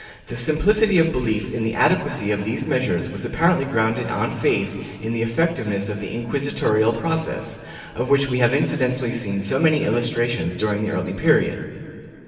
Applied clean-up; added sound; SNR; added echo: none; none; none; reverberation time 2.4 s.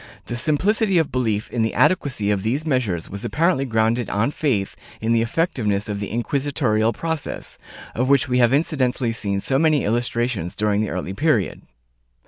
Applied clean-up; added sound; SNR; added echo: none; none; none; none.